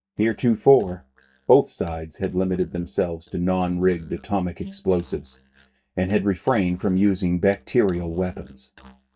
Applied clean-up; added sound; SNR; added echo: neural mask model DeepFilterNet 3.